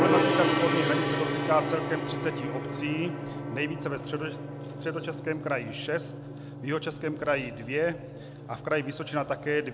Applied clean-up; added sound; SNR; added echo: none; Gong; 1 dB; none.